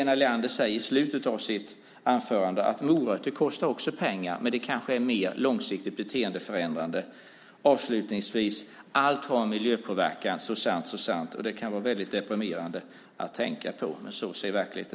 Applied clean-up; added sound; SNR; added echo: none; none; none; none.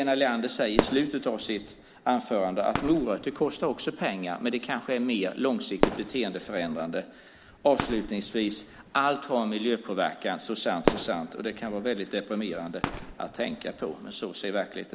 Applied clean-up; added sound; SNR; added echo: none; Fireworks; 7 dB; none.